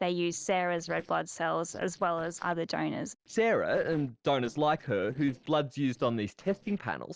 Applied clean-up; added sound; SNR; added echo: neural separator model SepFormer DNS4.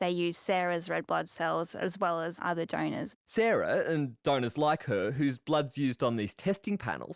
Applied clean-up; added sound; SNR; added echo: none; none; none; none.